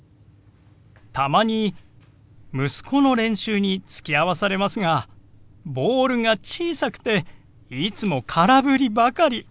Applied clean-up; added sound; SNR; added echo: none; none; none; none.